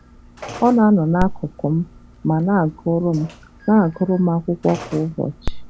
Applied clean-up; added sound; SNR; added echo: none; Telephone; 12 dB; none.